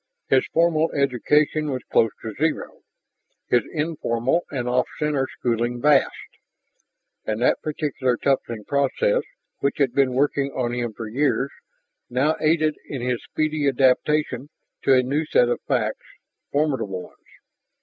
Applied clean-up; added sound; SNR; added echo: none; none; none; none.